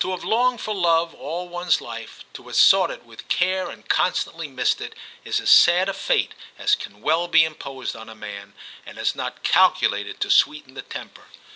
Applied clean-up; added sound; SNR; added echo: none; none; none; none.